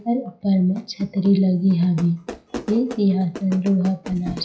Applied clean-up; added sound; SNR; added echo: classical method WPE with log-MMSE.